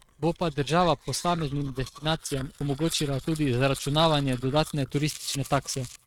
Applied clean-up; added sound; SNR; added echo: neural mask model RNNoise.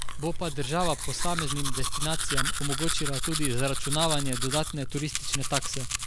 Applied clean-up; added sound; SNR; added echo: none; Domestic sounds, home sounds; -3 dB; none.